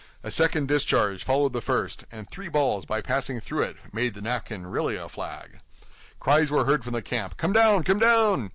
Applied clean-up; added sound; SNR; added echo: none; none; none; none.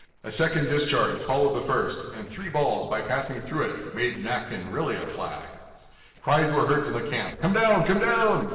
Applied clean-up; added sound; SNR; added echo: neural separator model SepFormer DNS4.